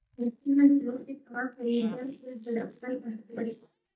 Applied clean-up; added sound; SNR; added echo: neural mask model DeepFilterNet 3.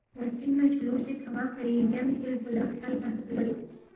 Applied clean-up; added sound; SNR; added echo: neural separator model SepFormer DNS4.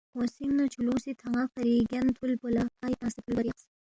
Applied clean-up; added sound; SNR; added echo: none; none; none; none.